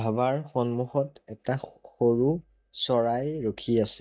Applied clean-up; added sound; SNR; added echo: neural mask model DeepFilterNet 3.